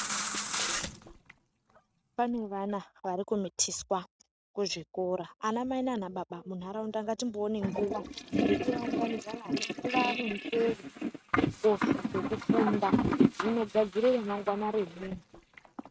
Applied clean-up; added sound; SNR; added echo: neural mask model RNNoise.